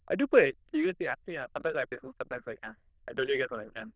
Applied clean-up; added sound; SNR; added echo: neural diffusion model UNIVERSE++.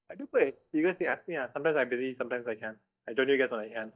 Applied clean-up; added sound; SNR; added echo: neural mask model DeepFilterNet 3.